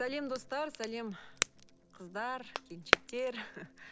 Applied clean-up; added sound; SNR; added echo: none; Crackle; -2 dB; none.